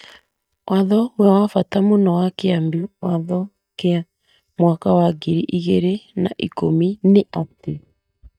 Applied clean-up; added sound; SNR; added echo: neural mask model DeepFilterNet 3.